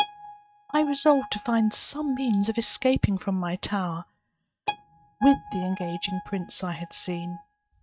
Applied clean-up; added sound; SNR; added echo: neural mask model RNNoise.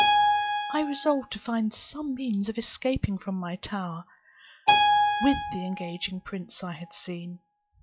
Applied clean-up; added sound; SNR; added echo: classical method log-MMSE.